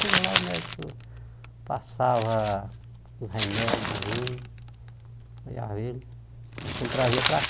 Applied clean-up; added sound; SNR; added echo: none; Crumpling, crinkling; 1 dB; none.